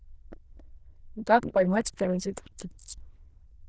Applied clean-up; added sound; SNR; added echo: neural diffusion model UNIVERSE++.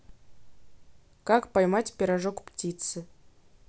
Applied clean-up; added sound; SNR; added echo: none; none; none; none.